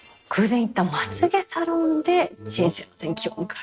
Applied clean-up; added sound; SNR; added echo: neural mask model RNNoise.